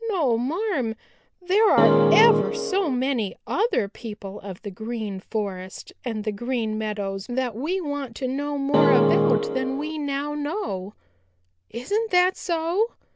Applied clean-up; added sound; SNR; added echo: none; Keyboard (musical); -5 dB; none.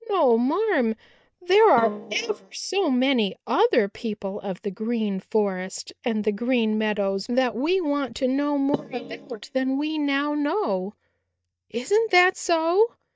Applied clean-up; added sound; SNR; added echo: neural mask model DeepFilterNet 3.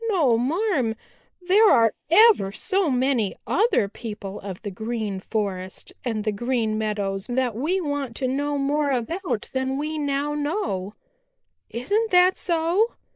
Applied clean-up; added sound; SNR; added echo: neural mask model Resemble Enhance denoiser.